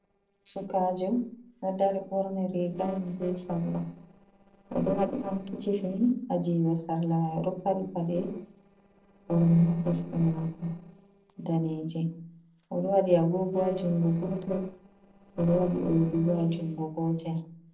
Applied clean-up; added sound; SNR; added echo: neural separator model SepFormer DNS4.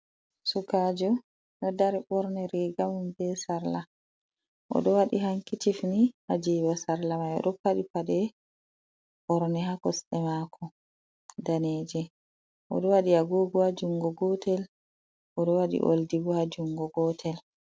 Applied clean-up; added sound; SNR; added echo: none; none; none; none.